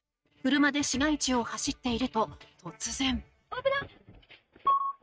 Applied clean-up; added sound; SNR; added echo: neural mask model RNNoise.